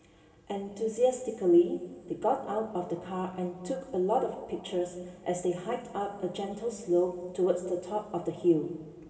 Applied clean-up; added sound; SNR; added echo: none; none; none; reverberation time 2.0 s.